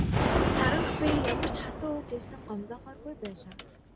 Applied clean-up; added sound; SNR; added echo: none; Gunshot, gunfire; -5 dB; none.